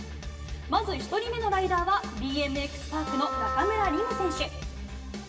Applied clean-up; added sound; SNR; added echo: none; Wind instrument, woodwind instrument; 4 dB; reverberation time 0.9 s.